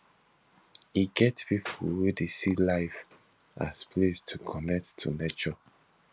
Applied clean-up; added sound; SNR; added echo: none; none; none; none.